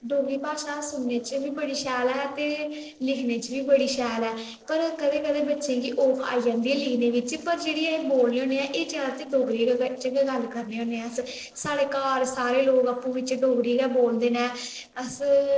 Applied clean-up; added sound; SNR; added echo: neural separator model SepFormer DNS4.